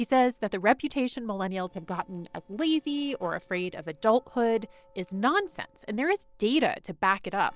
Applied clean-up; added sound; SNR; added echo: neural separator model SepFormer DNS4.